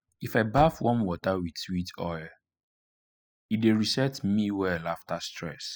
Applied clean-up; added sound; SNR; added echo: classical method spectral subtraction.